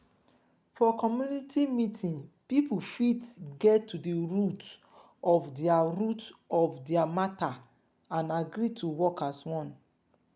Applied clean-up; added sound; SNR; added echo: none; none; none; none.